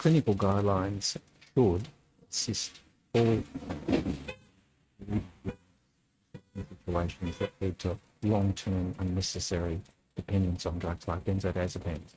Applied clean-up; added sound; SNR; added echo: neural mask model RNNoise.